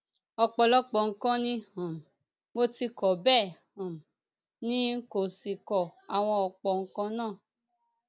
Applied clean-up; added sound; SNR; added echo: none; none; none; none.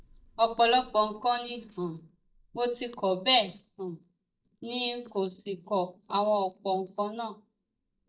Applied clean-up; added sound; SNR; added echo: neural mask model DeepFilterNet 3.